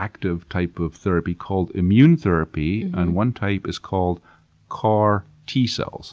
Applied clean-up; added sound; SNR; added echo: none; none; none; none.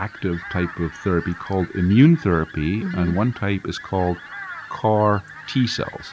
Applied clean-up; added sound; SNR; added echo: none; Crow + Fowl; 17 dB; none.